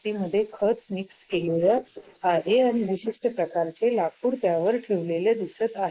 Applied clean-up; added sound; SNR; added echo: neural mask model Resemble Enhance denoiser.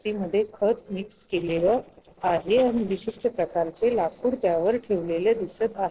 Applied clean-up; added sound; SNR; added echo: neural separator model SepFormer DNS4.